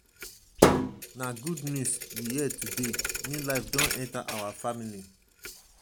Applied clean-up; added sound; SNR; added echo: none; Thump, thud; -4 dB; none.